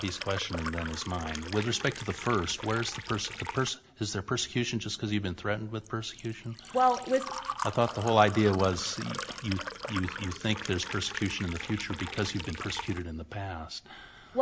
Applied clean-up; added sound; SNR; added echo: none; Liquid; 10 dB; none.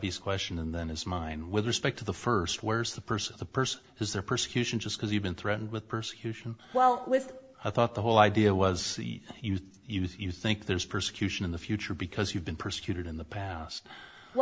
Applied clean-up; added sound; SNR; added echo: none; none; none; none.